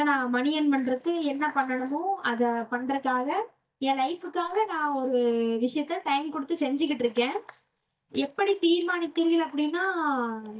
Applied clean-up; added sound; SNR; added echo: neural mask model DeepFilterNet 3.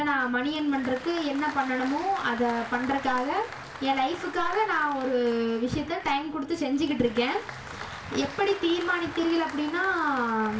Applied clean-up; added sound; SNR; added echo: none; Applause; 14 dB; reverberation time 0.3 s.